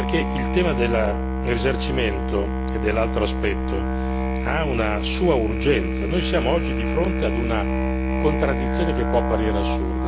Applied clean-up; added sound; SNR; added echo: none; Musical instrument; -2 dB; none.